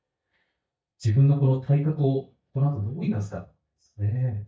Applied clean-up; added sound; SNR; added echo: neural mask model DeepFilterNet 3.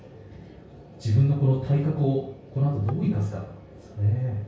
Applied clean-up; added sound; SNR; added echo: none; Tap; 19 dB; reverberation time 0.6 s.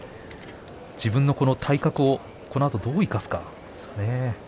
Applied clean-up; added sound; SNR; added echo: none; none; none; none.